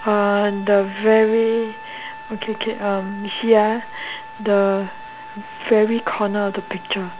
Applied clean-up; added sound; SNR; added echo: none; Trumpet; 17 dB; none.